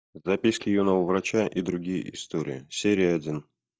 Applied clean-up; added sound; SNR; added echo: neural mask model DeepFilterNet 3.